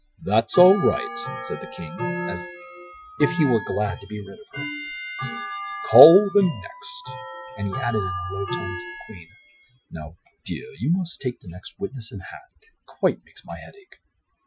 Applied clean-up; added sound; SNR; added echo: classical method Wiener filter.